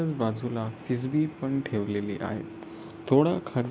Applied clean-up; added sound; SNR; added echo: none; none; none; none.